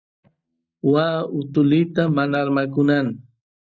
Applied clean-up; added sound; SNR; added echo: neural mask model DeepFilterNet 3.